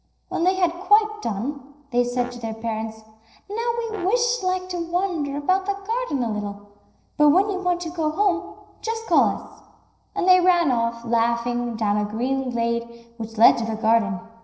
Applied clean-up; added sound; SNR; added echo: neural separator model SepFormer DNS4.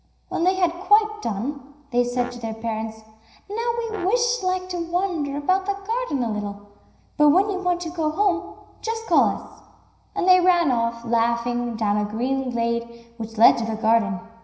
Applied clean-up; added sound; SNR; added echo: none; Brass instrument; 19 dB; reverberation time 0.9 s.